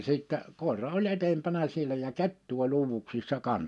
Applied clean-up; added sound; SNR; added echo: none; none; none; none.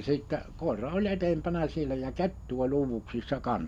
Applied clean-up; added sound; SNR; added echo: none; Insect; 14 dB; none.